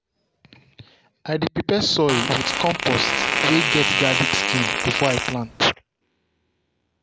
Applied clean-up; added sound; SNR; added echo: none; Fart; -1 dB; none.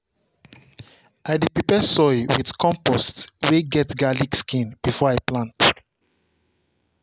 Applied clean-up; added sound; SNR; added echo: none; none; none; none.